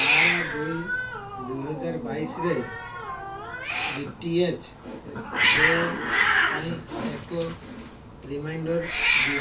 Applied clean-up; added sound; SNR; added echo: none; Hiss; -5 dB; reverberation time 0.3 s.